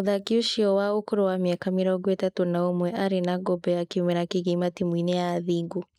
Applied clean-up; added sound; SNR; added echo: neural mask model Resemble Enhance denoiser.